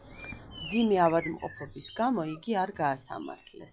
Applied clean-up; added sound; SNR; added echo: classical method log-MMSE.